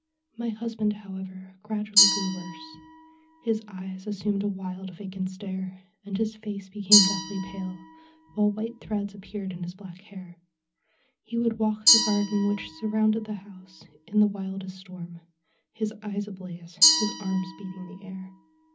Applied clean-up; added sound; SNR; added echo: none; Glass; 1 dB; reverberation time 0.4 s.